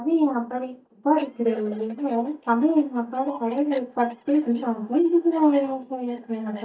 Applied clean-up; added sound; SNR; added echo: neural mask model DeepFilterNet 3.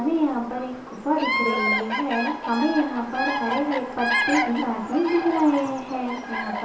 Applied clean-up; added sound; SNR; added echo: none; Bird vocalization, bird call, bird song; 3 dB; reverberation time 0.6 s.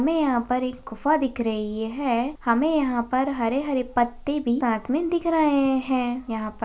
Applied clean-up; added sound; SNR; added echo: none; none; none; none.